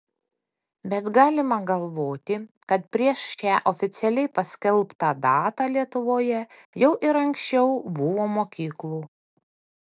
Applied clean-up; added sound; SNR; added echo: none; none; none; none.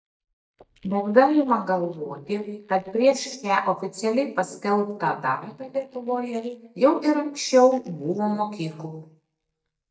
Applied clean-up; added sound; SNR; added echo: neural mask model DeepFilterNet 3.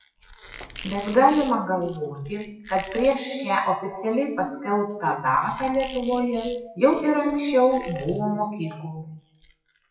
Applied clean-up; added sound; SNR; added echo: classical method WPE with log-MMSE.